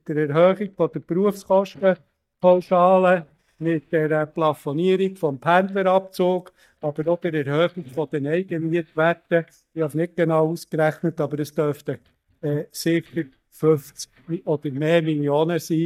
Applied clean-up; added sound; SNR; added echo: neural mask model DeepFilterNet 3.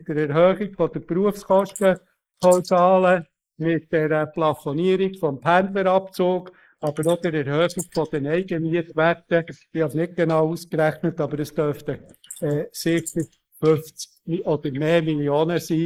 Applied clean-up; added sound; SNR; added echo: neural mask model Resemble Enhance denoiser.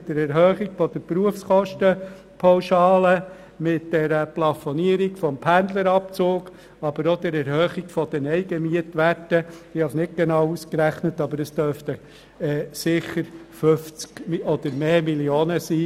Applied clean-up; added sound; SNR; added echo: none; none; none; none.